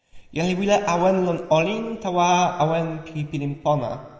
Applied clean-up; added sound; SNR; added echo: none; none; none; reverberation time 1.4 s.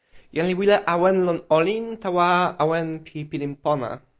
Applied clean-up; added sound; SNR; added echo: none; none; none; none.